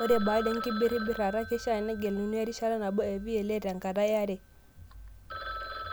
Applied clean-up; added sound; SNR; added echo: none; Telephone; 12 dB; none.